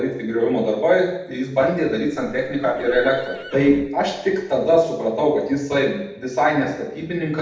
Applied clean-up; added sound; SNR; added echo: none; Livestock, farm animals, working animals; 18 dB; reverberation time 0.8 s.